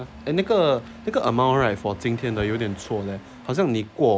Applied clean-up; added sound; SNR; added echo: none; Engine starting / Accelerating, revving, vroom / Motor vehicle (road); 19 dB; none.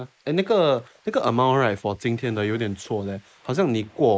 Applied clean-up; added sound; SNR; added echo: neural mask model Resemble Enhance denoiser.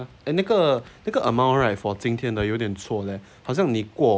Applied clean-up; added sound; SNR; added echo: none; none; none; none.